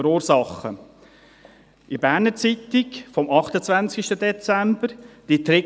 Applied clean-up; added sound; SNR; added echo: none; none; none; none.